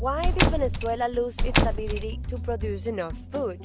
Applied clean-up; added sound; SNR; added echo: none; Squeak / Slam / Wood; -3 dB; none.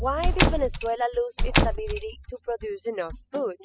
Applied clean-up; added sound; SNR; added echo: classical method spectral subtraction.